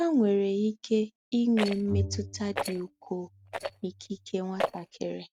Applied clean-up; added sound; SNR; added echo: neural mask model RNNoise.